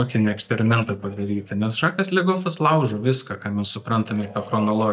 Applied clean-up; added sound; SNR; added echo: neural mask model DeepFilterNet 3.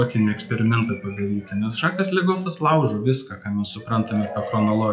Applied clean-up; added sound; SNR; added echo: classical method WPE with log-MMSE.